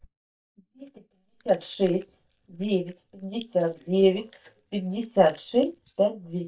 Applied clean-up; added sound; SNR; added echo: neural mask model DeepFilterNet 3.